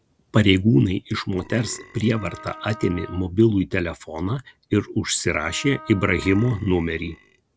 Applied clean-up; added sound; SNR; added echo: none; Wind instrument, woodwind instrument + Burping, eructation; 20 dB; none.